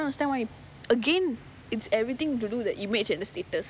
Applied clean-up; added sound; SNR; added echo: none; none; none; none.